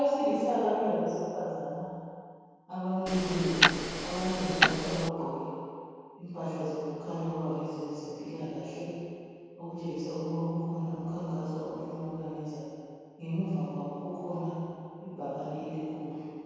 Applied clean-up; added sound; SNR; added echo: none; Tick-tock; -4 dB; reverberation time 2.2 s.